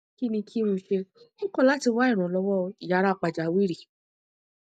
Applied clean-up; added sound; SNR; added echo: none; none; none; none.